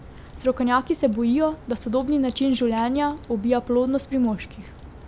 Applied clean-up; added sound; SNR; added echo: none; Crack; 19 dB; none.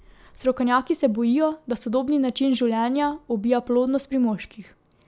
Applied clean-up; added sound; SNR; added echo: none; none; none; none.